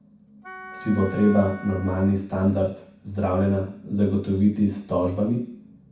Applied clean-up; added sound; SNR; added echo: none; Wind instrument, woodwind instrument; 16 dB; reverberation time 0.6 s.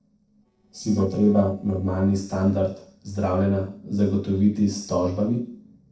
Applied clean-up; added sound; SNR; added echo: neural separator model SepFormer DNS4.